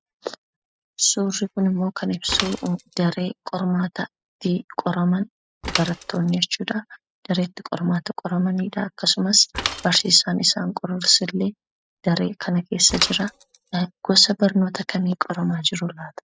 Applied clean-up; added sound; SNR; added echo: classical method spectral subtraction.